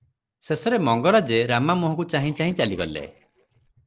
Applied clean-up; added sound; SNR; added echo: neural separator model SepFormer DNS4.